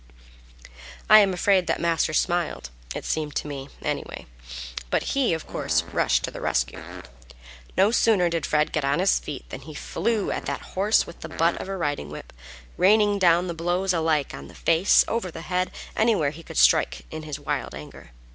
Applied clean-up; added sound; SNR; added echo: none; Fart; 15 dB; none.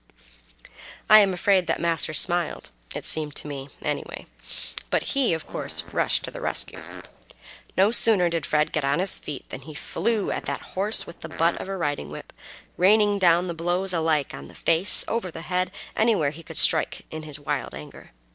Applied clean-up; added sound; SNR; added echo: neural separator model SepFormer DNS4.